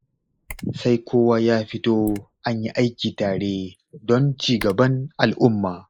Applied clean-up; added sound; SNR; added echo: neural mask model Resemble Enhance denoiser.